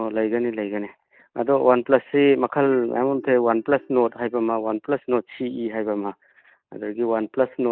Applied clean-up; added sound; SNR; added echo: neural mask model DeepFilterNet 3.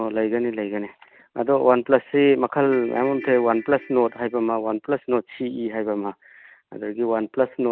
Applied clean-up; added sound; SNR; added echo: none; Ringtone / Keyboard (musical); 17 dB; none.